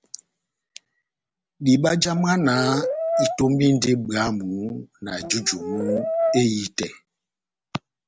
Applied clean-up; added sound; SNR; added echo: none; Brass instrument; 2 dB; none.